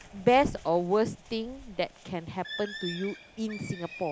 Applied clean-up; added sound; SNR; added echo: none; Bird; 15 dB; none.